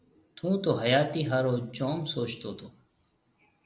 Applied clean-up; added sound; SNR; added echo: none; none; none; none.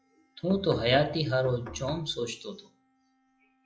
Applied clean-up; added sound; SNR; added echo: classical method log-MMSE.